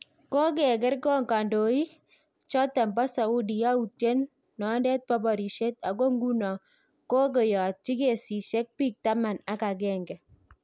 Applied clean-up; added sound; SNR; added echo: none; none; none; none.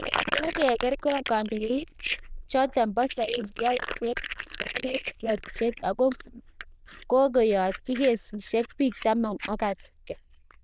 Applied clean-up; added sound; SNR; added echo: neural diffusion model UNIVERSE++.